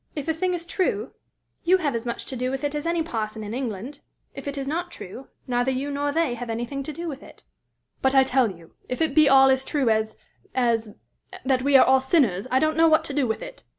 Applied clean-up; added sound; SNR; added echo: none; none; none; none.